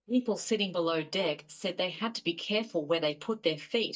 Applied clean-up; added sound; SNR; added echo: neural mask model DeepFilterNet 3.